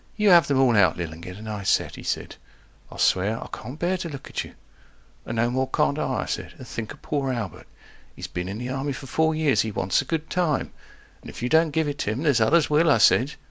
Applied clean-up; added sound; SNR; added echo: none; none; none; none.